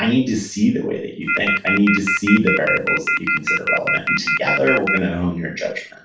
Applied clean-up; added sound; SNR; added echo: none; Telephone; 0 dB; reverberation time 0.3 s.